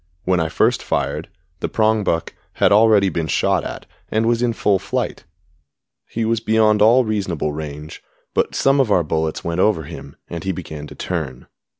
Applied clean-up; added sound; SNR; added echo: none; none; none; none.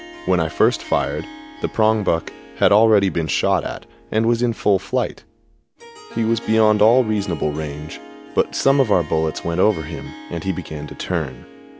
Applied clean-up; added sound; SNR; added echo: none; Harp; 18 dB; none.